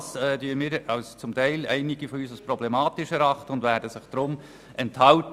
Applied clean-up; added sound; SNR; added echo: none; none; none; none.